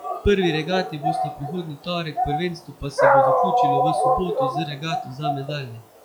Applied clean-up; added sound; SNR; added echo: classical method log-MMSE.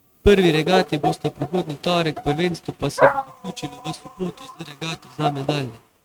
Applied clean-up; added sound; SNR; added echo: neural mask model RNNoise.